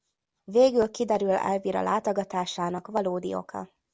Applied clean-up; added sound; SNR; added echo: none; none; none; none.